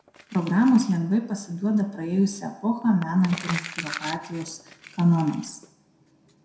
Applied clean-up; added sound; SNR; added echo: none; Crumpling, crinkling; 16 dB; reverberation time 0.6 s.